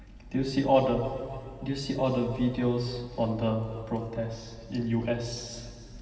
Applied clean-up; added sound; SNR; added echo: none; none; none; reverberation time 2.4 s.